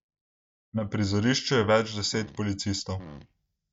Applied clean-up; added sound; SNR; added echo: neural mask model DeepFilterNet 3.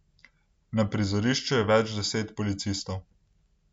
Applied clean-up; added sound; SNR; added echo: none; none; none; none.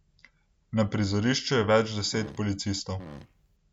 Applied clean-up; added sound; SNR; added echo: none; Fart; 17 dB; none.